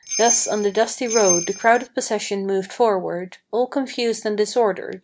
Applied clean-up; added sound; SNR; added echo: none; Bell; 4 dB; none.